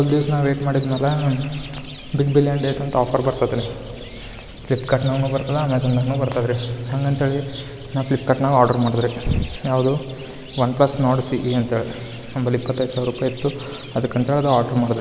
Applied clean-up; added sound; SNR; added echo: none; Bird; 18 dB; none.